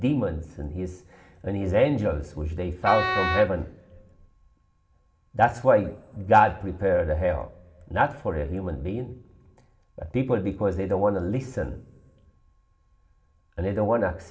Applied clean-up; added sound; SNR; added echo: none; Wind instrument, woodwind instrument; 2 dB; reverberation time 1.6 s.